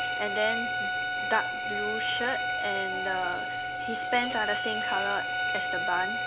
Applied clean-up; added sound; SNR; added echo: none; Bowed string instrument; -3 dB; none.